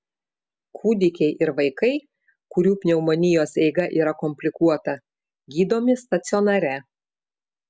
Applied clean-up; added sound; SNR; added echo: none; none; none; none.